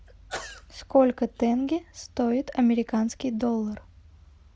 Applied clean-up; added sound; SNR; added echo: none; Sneeze / Cough; 17 dB; none.